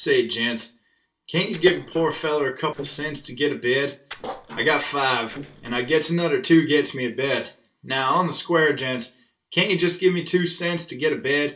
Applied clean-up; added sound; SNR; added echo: neural separator model SepFormer DNS4.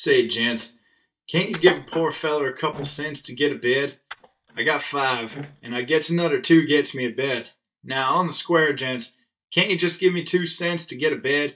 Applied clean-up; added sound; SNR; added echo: neural mask model DeepFilterNet 3.